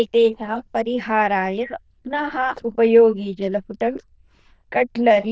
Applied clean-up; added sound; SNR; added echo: neural diffusion model UNIVERSE++.